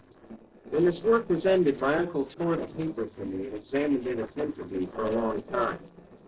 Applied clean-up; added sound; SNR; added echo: neural separator model SepFormer DNS4.